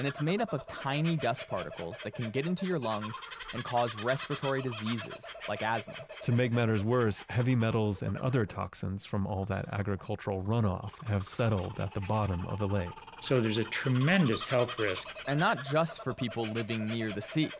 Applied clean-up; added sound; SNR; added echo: none; Bird vocalization, bird call, bird song; 13 dB; none.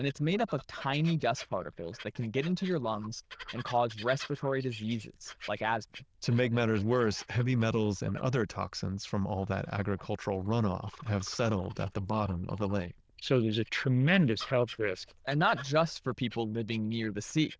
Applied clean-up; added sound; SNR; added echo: neural diffusion model UNIVERSE++.